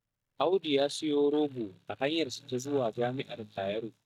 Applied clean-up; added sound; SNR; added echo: neural mask model DeepFilterNet 3.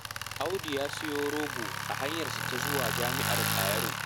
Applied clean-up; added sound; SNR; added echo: none; Tools; -3 dB; none.